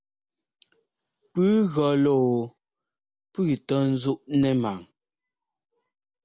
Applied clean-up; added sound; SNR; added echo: none; none; none; none.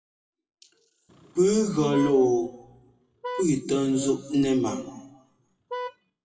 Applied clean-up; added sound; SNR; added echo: classical method WPE with log-MMSE.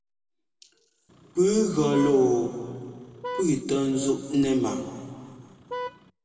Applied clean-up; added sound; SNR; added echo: none; Vehicle horn, car horn, honking; 13 dB; reverberation time 2.1 s.